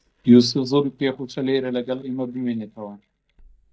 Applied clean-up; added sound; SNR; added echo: neural mask model DeepFilterNet 3.